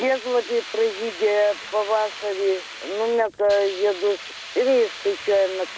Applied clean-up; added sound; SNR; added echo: none; Hiss; 14 dB; none.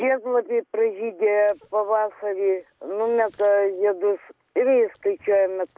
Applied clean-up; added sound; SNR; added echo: none; none; none; none.